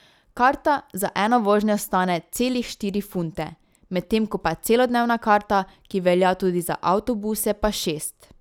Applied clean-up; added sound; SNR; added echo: none; none; none; none.